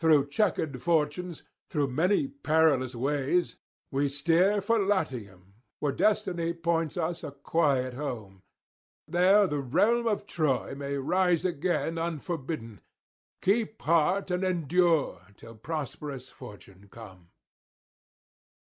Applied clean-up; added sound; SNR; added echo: none; none; none; none.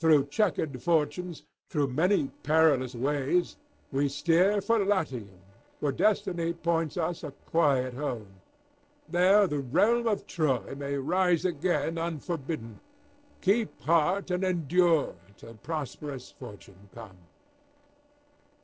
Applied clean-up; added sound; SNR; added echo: neural separator model SepFormer DNS4.